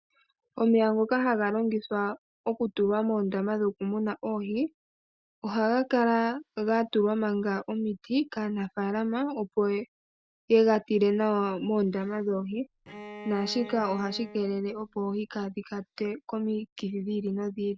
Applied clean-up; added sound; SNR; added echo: none; Bowed string instrument; 16 dB; none.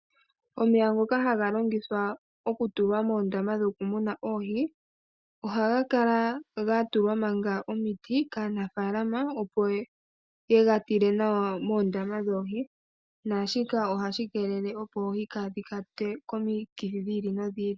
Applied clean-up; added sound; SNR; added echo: none; none; none; none.